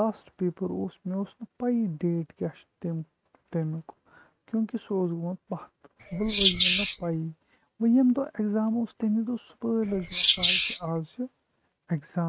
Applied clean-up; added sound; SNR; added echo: neural mask model RNNoise.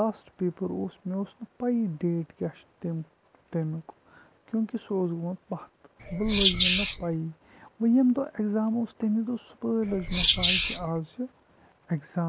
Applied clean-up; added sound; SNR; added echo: none; Wild animals; -2 dB; none.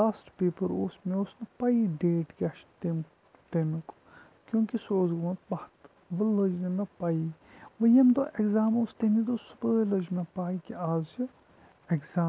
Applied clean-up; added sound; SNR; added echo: none; none; none; none.